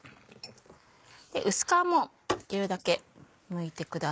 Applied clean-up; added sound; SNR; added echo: neural mask model Resemble Enhance denoiser.